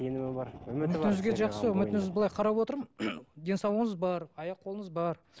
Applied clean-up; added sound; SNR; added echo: none; Fire; 20 dB; none.